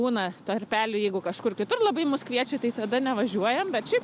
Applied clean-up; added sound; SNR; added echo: none; none; none; none.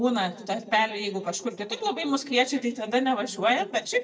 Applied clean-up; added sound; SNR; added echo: neural mask model DeepFilterNet 3.